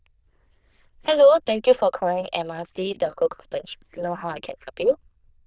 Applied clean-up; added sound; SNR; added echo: neural diffusion model UNIVERSE++.